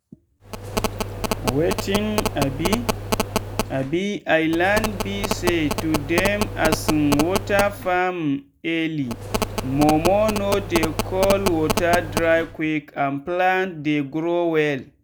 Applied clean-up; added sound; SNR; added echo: none; Telephone; 3 dB; none.